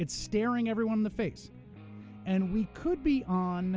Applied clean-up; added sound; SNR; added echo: none; none; none; none.